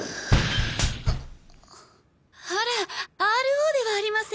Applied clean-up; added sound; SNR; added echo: none; Knock; 0 dB; none.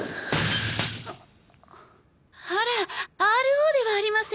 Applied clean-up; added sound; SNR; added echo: none; none; none; none.